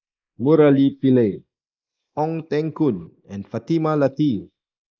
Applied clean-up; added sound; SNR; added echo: neural mask model Resemble Enhance denoiser.